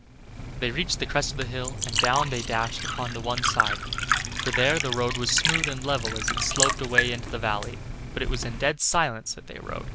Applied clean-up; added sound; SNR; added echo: none; Liquid; 0 dB; none.